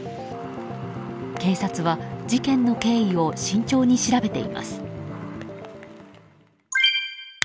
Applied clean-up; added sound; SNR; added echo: none; none; none; none.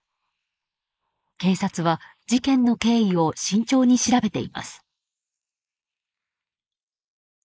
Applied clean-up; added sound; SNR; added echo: neural mask model Resemble Enhance denoiser.